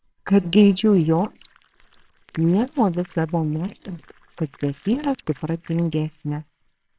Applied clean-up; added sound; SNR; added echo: neural separator model SepFormer WHAMR!.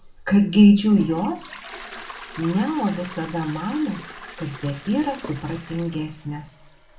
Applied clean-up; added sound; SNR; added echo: none; Toilet flush; 17 dB; reverberation time 0.3 s.